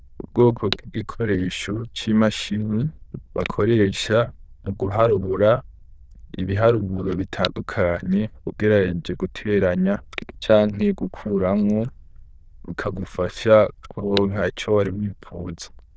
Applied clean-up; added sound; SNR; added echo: neural diffusion model UNIVERSE++.